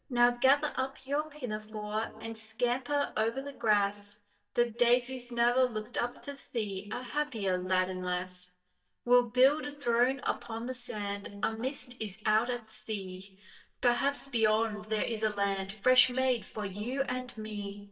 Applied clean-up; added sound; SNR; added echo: neural mask model DeepFilterNet 3.